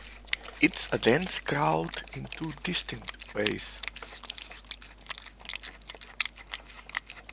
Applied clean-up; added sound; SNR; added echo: none; Wind instrument, woodwind instrument; 4 dB; none.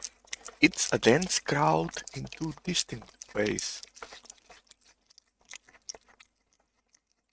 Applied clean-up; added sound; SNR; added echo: neural mask model RNNoise.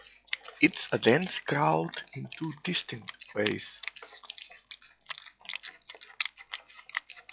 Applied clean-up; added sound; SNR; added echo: classical method log-MMSE.